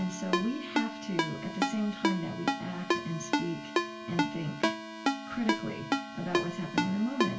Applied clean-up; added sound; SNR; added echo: none; Ringtone; -2 dB; reverberation time 0.3 s.